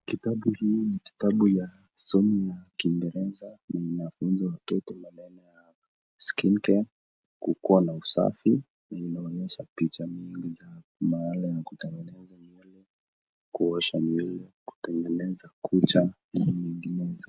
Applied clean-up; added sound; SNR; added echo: none; none; none; none.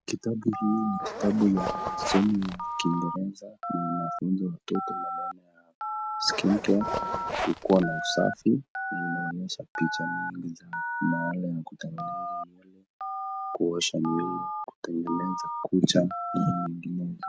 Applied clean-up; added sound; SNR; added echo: none; Zipper (clothing) + Telephone; 5 dB; none.